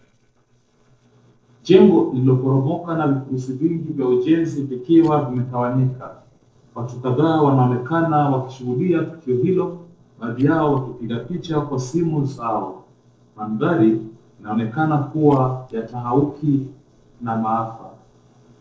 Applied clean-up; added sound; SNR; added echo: neural separator model SepFormer DNS4.